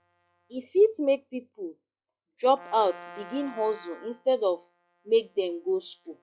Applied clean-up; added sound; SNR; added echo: classical method log-MMSE.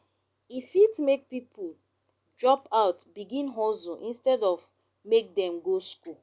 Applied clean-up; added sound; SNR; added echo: none; none; none; none.